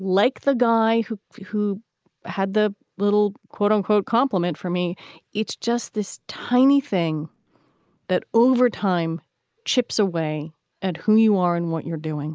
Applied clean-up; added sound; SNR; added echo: neural mask model Resemble Enhance denoiser.